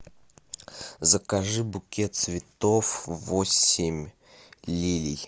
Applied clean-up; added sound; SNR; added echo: none; none; none; none.